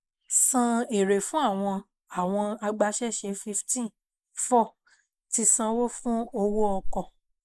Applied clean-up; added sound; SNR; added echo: neural mask model Resemble Enhance denoiser.